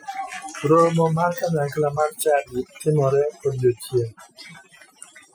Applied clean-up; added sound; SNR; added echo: classical method Wiener filter.